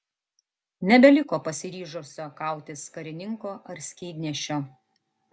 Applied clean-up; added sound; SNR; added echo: none; none; none; none.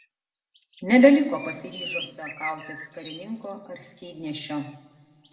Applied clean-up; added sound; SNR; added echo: none; Bird; 15 dB; reverberation time 1.5 s.